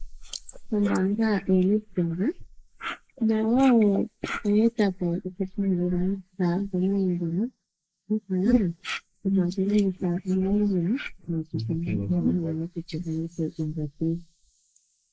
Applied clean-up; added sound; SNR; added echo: neural mask model Resemble Enhance denoiser.